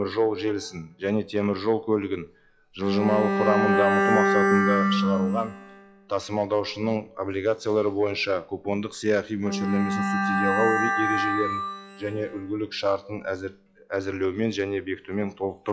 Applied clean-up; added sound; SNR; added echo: classical method log-MMSE.